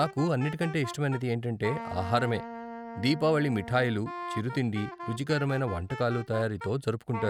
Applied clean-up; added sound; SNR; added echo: none; Wind instrument, woodwind instrument; 12 dB; none.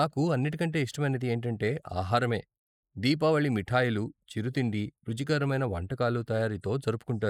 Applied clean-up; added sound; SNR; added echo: neural mask model Resemble Enhance denoiser.